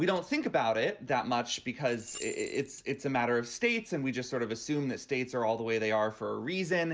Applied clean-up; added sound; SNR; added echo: none; Rattle / Keys jangling; 17 dB; none.